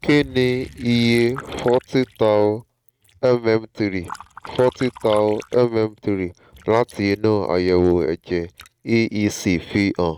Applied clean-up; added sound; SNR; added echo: neural mask model RNNoise.